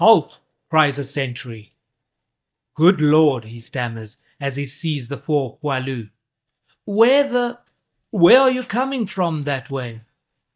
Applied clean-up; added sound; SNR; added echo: neural mask model DeepFilterNet 3.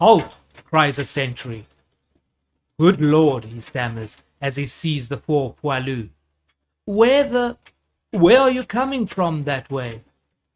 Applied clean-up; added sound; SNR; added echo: neural mask model RNNoise.